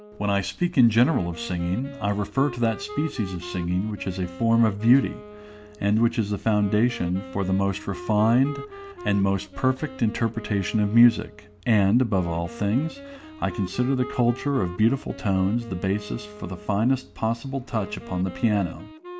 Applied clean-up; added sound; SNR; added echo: none; Wind instrument, woodwind instrument; 16 dB; none.